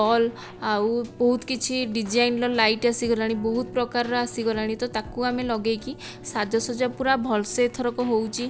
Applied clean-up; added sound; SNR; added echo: none; Keyboard (musical); 17 dB; none.